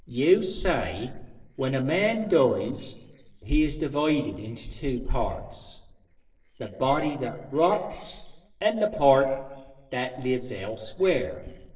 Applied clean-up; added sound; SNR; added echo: neural separator model SepFormer DNS4.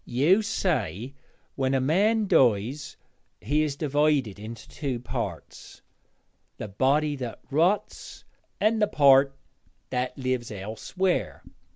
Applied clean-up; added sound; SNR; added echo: none; none; none; none.